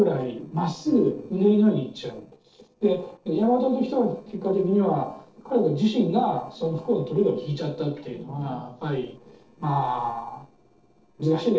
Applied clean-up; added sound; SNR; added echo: neural separator model SepFormer DNS4.